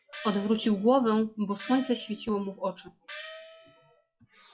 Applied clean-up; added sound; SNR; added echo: classical method log-MMSE.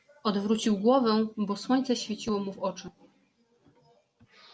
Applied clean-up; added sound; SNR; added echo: none; none; none; none.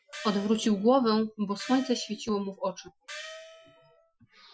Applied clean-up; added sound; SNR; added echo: classical method Wiener filter.